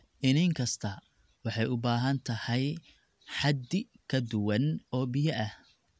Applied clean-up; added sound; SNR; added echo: none; none; none; none.